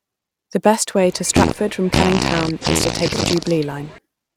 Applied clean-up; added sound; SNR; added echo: none; Fart; 1 dB; none.